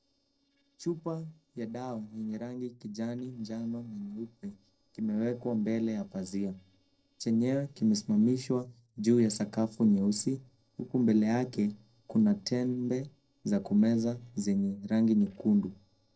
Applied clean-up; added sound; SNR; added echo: neural separator model SepFormer DNS4.